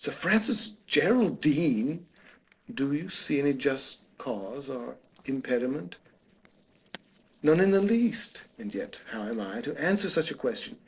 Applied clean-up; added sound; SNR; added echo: neural separator model SepFormer DNS4.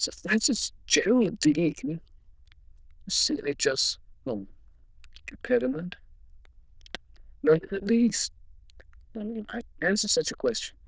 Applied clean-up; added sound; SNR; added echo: neural diffusion model UNIVERSE++.